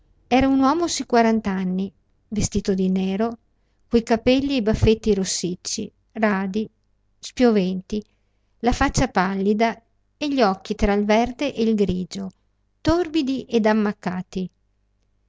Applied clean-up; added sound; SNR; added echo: none; none; none; none.